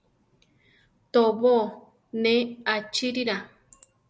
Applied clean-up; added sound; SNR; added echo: none; none; none; none.